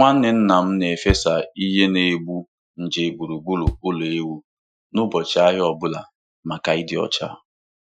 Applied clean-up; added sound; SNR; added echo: classical method Wiener filter.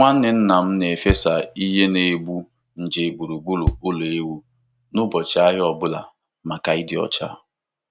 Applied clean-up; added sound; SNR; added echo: none; Bass drum; 10 dB; none.